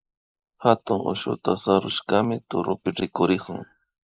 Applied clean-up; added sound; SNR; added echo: neural mask model Resemble Enhance denoiser.